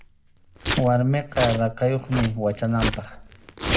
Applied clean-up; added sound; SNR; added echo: none; Domestic sounds, home sounds; 3 dB; reverberation time 0.4 s.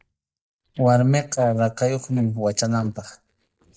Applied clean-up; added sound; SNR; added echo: neural mask model DeepFilterNet 3.